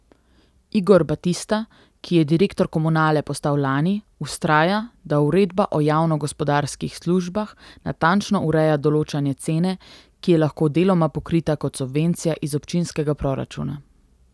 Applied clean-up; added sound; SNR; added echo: none; none; none; none.